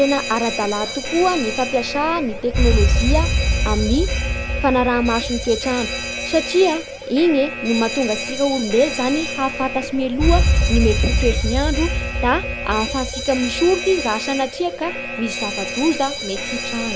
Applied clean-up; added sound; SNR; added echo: none; Alarm; 1 dB; none.